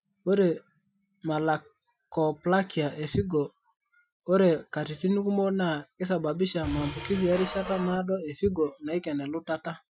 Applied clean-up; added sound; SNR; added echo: classical method Wiener filter.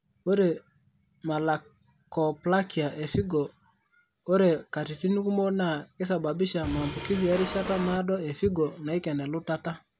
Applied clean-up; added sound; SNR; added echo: none; Drum kit; 7 dB; none.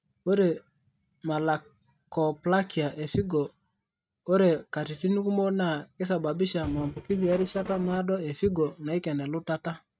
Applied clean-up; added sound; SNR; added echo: neural mask model RNNoise.